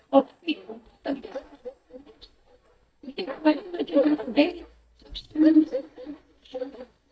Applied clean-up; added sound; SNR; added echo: neural mask model DeepFilterNet 3.